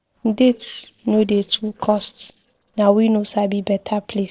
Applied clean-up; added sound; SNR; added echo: neural separator model SepFormer DNS4.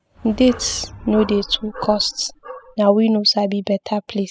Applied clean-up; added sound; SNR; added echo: classical method spectral subtraction.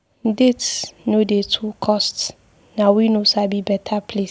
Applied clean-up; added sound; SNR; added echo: none; none; none; none.